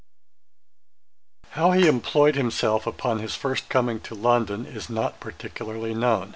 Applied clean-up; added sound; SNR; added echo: none; none; none; none.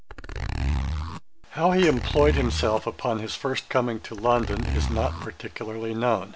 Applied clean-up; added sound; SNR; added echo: none; Zipper (clothing); 3 dB; none.